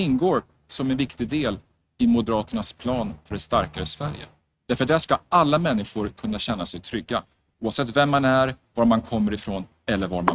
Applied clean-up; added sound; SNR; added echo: neural mask model RNNoise.